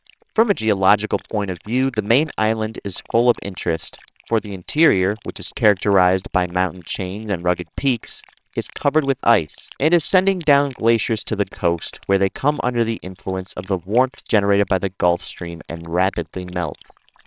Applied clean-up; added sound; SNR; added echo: neural separator model SepFormer WHAMR!.